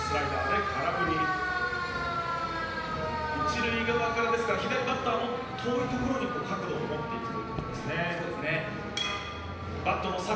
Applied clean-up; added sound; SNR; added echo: none; Motor vehicle (road); 16 dB; reverberation time 0.9 s.